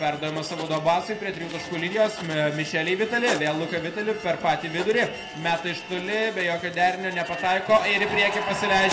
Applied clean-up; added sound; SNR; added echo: none; Writing; 16 dB; reverberation time 1.1 s.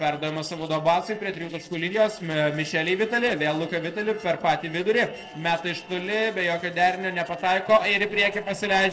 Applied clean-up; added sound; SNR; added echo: neural separator model SepFormer DNS4.